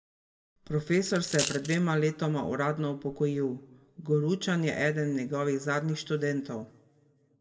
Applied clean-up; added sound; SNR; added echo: none; Coin (dropping); 6 dB; reverberation time 1.3 s.